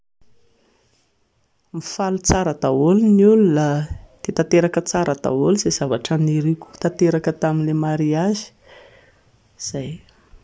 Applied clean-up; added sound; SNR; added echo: none; none; none; none.